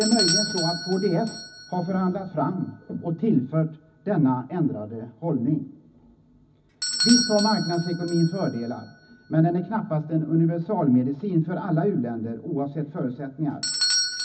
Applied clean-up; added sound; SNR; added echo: none; Bell / Doorbell; 7 dB; reverberation time 0.4 s.